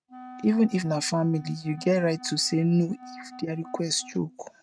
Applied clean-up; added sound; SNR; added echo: neural mask model RNNoise.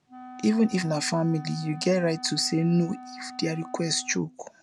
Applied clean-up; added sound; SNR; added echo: none; Wind instrument, woodwind instrument; 16 dB; none.